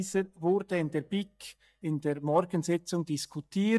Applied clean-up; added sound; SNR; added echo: neural mask model DeepFilterNet 3.